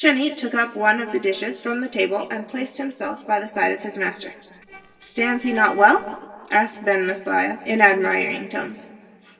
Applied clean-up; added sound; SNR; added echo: neural separator model SepFormer DNS4.